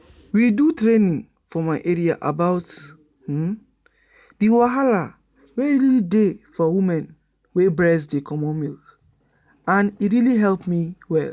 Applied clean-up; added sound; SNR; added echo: none; none; none; none.